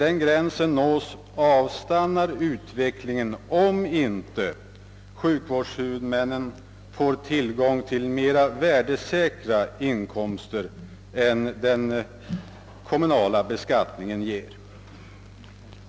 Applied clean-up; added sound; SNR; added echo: none; none; none; none.